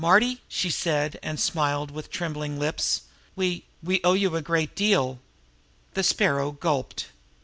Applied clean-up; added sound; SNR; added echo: none; none; none; none.